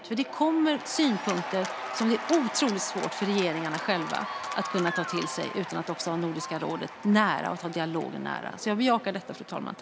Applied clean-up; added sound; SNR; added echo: none; Applause / Cheering; 9 dB; none.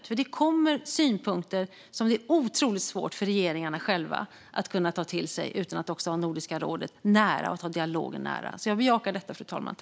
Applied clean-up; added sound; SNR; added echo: none; none; none; none.